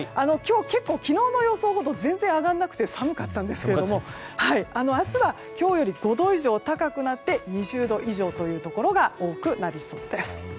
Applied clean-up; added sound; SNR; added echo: none; none; none; none.